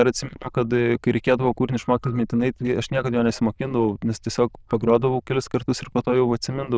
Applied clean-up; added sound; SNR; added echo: neural diffusion model UNIVERSE++.